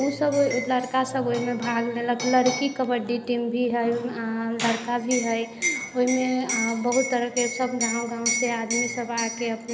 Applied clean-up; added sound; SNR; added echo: none; Liquid; 8 dB; none.